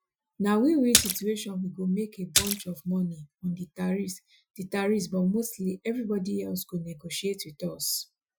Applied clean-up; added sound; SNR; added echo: classical method Wiener filter.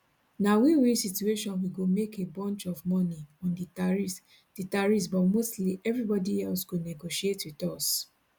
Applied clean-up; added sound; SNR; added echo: none; none; none; none.